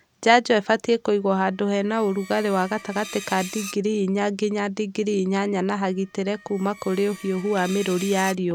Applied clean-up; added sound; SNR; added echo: none; Screech; 19 dB; none.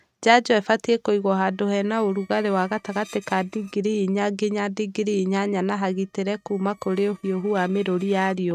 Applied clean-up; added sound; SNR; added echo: neural mask model RNNoise.